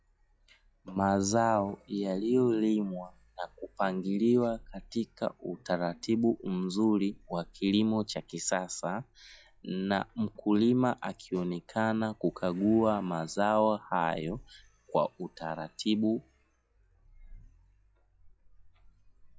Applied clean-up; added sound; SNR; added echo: classical method log-MMSE.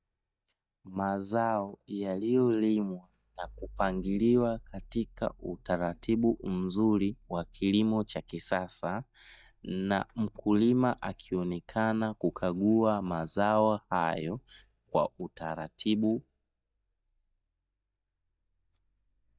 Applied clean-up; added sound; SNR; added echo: neural mask model DeepFilterNet 3.